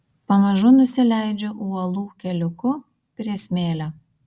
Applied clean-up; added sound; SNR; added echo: none; none; none; none.